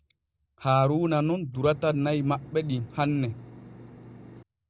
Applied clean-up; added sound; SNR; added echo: none; Engine; 18 dB; none.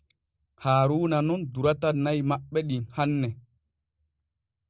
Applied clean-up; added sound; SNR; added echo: none; none; none; none.